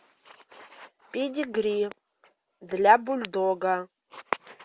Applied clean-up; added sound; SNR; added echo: none; none; none; none.